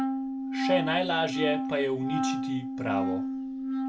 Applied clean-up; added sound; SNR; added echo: none; Wind instrument, woodwind instrument; -1 dB; none.